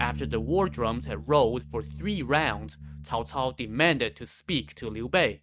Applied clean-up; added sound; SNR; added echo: neural mask model RNNoise.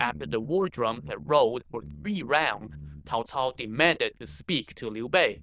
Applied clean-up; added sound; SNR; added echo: neural diffusion model UNIVERSE++.